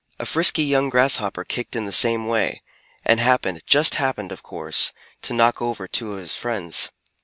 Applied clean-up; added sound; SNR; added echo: none; none; none; none.